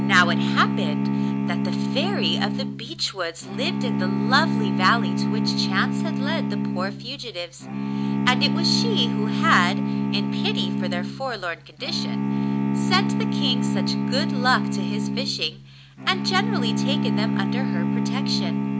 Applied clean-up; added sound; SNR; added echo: none; Bowed string instrument; -3 dB; none.